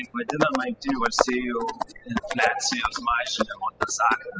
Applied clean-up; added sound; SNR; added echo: classical method spectral subtraction.